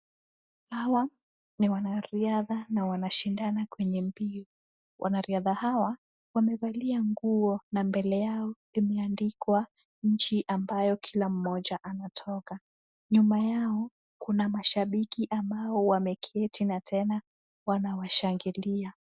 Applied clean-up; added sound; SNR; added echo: none; none; none; none.